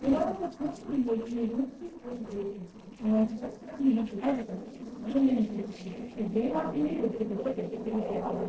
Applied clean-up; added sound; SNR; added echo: neural separator model SepFormer DNS4.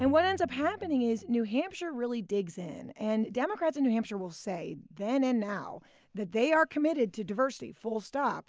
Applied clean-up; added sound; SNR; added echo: none; none; none; none.